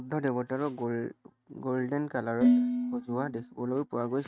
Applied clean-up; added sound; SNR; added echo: neural mask model RNNoise.